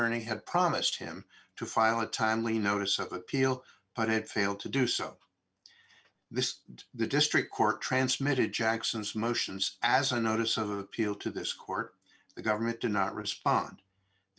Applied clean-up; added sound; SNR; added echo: none; none; none; none.